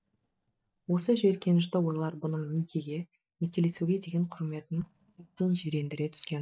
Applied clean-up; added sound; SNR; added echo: neural mask model DeepFilterNet 3.